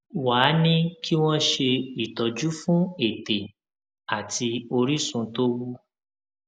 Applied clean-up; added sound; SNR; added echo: none; none; none; none.